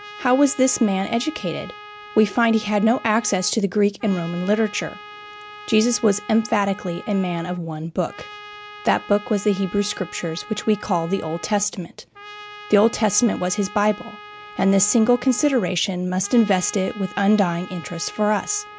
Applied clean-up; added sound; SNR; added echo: none; Trumpet; 18 dB; none.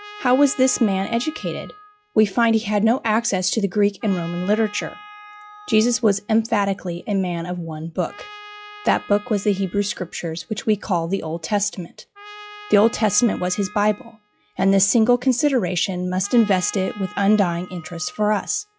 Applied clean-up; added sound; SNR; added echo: classical method log-MMSE.